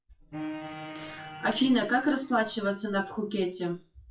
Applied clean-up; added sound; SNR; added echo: classical method WPE with log-MMSE.